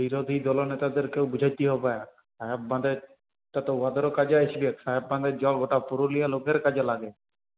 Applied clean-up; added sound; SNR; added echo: none; none; none; none.